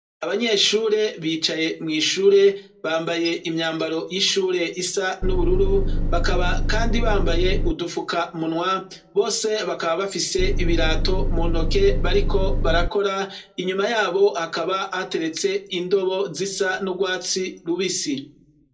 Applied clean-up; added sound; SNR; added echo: none; Engine; -3 dB; reverberation time 0.2 s.